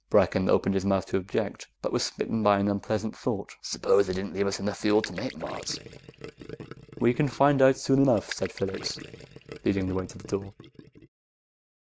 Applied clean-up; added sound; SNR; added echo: none; Gurgling; 16 dB; none.